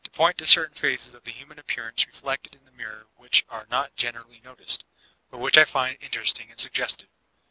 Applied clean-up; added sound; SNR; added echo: none; none; none; none.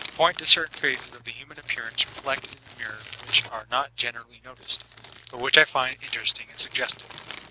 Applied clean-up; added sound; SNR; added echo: none; Crumpling, crinkling; 16 dB; none.